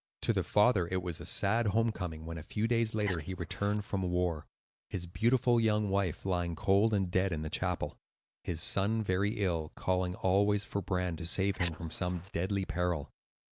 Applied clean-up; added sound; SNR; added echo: neural mask model Resemble Enhance denoiser.